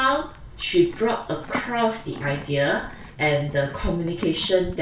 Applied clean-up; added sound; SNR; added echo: none; Livestock, farm animals, working animals; 14 dB; reverberation time 0.2 s.